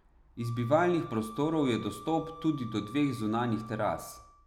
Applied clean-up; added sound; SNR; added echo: none; Wind instrument, woodwind instrument; 17 dB; none.